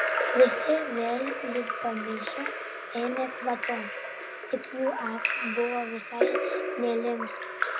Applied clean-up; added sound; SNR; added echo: none; Drip / Trickle, dribble / Splash, splatter; 1 dB; none.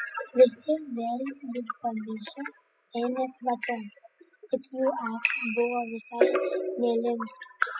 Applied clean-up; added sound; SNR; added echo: classical method spectral subtraction.